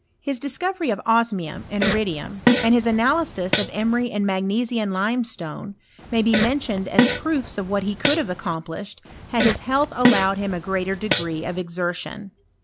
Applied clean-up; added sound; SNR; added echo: none; Fart; 2 dB; none.